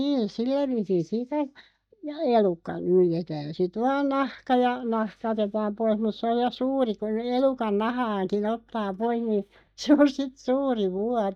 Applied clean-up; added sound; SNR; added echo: neural mask model DeepFilterNet 3.